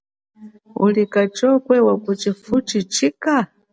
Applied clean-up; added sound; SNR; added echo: none; none; none; none.